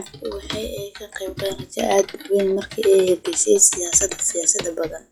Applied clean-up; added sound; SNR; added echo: classical method log-MMSE.